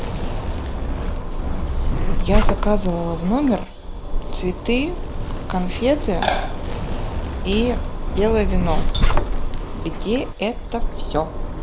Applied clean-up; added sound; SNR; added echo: none; Zipper (clothing); -3 dB; none.